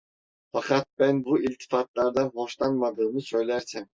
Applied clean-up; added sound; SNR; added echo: neural mask model Resemble Enhance denoiser.